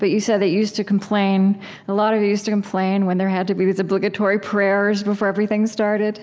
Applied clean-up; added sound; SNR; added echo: none; none; none; none.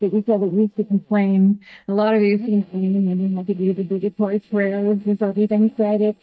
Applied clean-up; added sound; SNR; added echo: neural mask model DeepFilterNet 3.